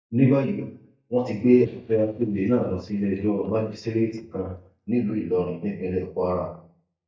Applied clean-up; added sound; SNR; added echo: neural mask model DeepFilterNet 3.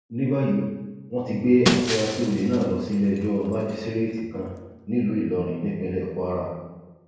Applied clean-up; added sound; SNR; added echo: none; Shatter; 7 dB; reverberation time 1.0 s.